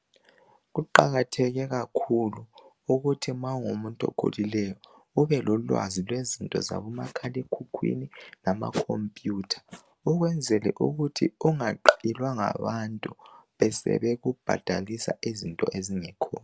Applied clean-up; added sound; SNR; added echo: none; none; none; none.